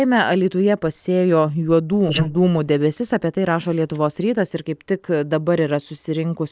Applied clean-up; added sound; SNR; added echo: neural mask model Resemble Enhance denoiser.